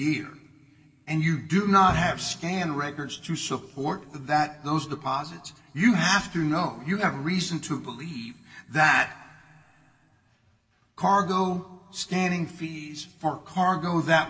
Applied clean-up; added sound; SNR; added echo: none; Bowed string instrument; 11 dB; reverberation time 1.7 s.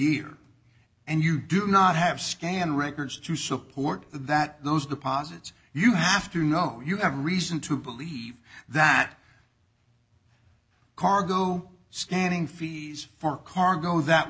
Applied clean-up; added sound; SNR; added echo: none; none; none; none.